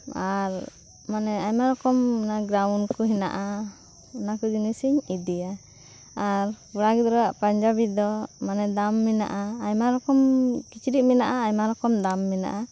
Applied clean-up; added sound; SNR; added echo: none; none; none; none.